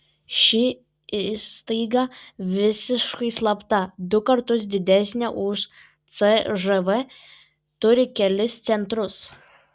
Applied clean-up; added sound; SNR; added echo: none; none; none; none.